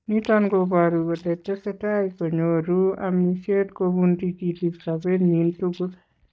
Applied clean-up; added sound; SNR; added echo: neural mask model DeepFilterNet 3.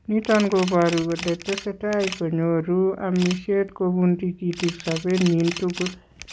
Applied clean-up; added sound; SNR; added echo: none; Camera; 14 dB; none.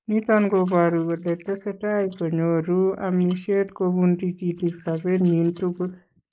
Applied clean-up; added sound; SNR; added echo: neural mask model Resemble Enhance denoiser.